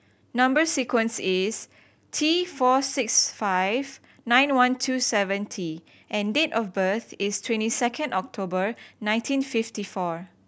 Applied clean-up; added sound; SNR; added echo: none; none; none; none.